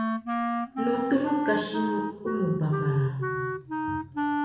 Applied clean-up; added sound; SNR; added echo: none; Wind instrument, woodwind instrument; 1 dB; reverberation time 1.0 s.